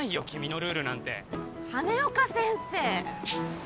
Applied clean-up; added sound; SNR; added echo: none; Rattle (instrument); 5 dB; none.